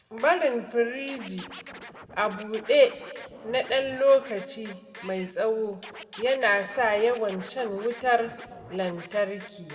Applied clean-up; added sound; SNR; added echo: none; Scratching (performance technique); 18 dB; reverberation time 1.1 s.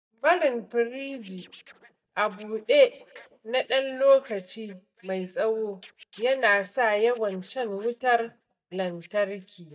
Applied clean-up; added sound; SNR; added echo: neural mask model DeepFilterNet 3.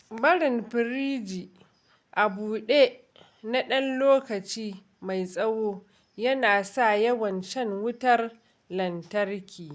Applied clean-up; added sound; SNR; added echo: none; none; none; none.